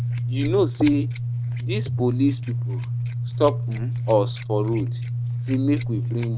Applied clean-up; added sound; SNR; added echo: neural mask model RNNoise.